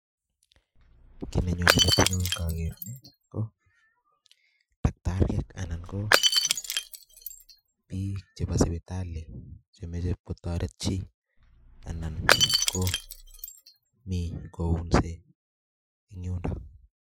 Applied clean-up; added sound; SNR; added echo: classical method Wiener filter.